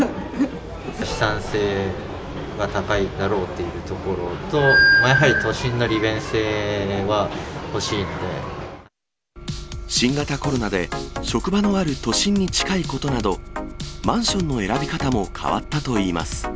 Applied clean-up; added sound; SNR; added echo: none; none; none; none.